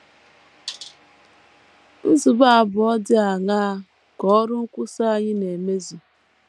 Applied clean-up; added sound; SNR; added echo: none; none; none; none.